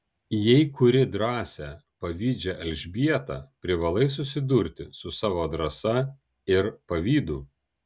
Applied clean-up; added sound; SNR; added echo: none; none; none; none.